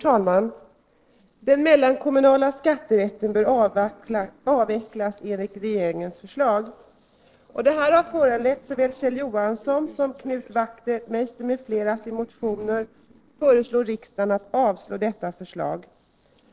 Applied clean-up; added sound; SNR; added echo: neural separator model SepFormer DNS4.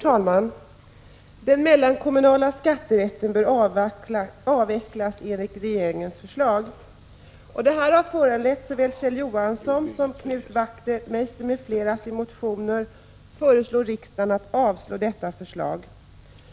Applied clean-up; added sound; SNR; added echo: none; none; none; none.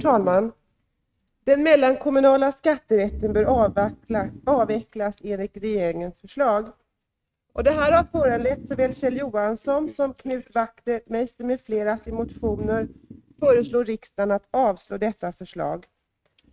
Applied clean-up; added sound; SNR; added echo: neural mask model RNNoise.